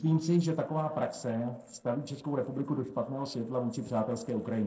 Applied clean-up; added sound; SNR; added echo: neural separator model SepFormer DNS4.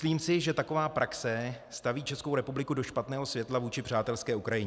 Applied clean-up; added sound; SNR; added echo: none; none; none; none.